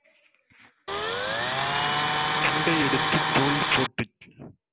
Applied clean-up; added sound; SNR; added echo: none; Tools; -5 dB; none.